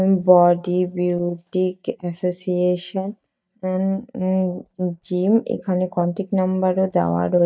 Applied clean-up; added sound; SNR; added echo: neural mask model DeepFilterNet 3.